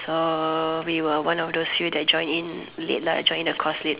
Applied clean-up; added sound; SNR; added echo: none; none; none; none.